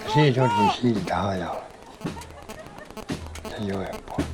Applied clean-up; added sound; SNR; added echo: none; Crowd; 4 dB; none.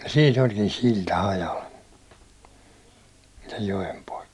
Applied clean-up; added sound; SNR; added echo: none; none; none; none.